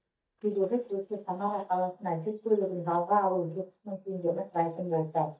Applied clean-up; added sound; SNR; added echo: neural mask model DeepFilterNet 3.